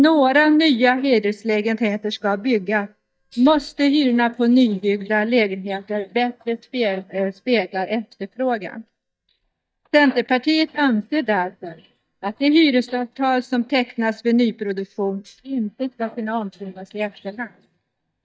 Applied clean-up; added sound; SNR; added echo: neural mask model DeepFilterNet 3.